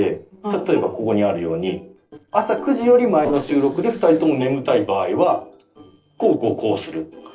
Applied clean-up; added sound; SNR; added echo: neural separator model SepFormer DNS4.